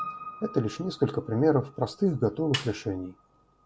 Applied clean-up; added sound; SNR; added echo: none; Snare drum + Piano; 14 dB; none.